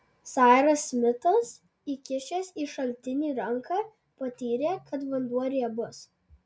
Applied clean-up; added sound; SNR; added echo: none; none; none; none.